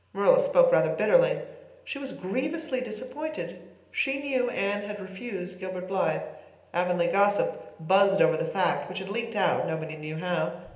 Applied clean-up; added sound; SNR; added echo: none; none; none; reverberation time 0.8 s.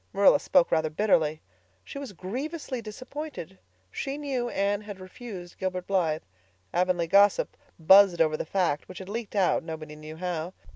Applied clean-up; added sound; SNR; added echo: none; none; none; none.